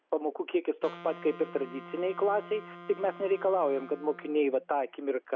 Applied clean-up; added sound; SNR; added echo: none; Wind instrument, woodwind instrument; 18 dB; none.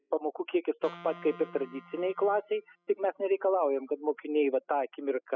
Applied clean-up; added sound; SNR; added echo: classical method spectral subtraction.